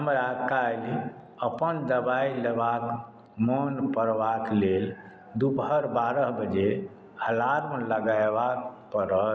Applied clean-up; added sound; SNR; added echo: none; none; none; none.